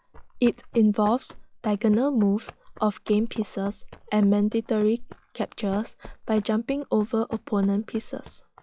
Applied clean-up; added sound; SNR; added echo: classical method log-MMSE.